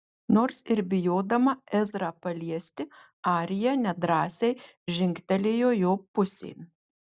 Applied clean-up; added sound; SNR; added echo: none; none; none; none.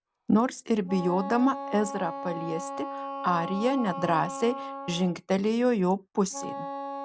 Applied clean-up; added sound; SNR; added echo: none; Wind instrument, woodwind instrument; 9 dB; none.